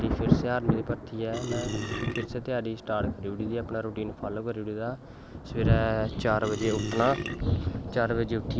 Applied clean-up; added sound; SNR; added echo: none; Thunder + Burping, eructation; 0 dB; none.